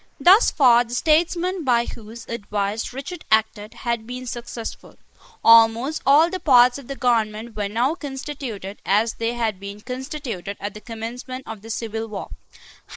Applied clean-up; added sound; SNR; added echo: neural mask model Resemble Enhance denoiser.